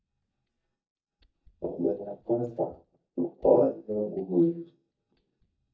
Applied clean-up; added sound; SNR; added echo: neural mask model DeepFilterNet 3.